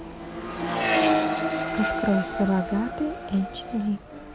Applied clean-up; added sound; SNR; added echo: none; Accelerating, revving, vroom; -1 dB; none.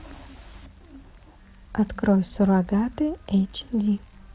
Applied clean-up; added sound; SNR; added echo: none; none; none; none.